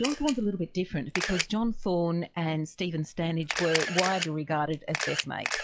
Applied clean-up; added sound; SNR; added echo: classical method log-MMSE.